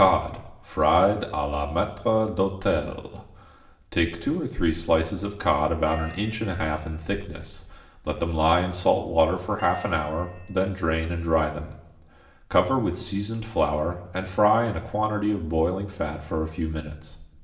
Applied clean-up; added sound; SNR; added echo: none; Bell; 5 dB; reverberation time 0.8 s.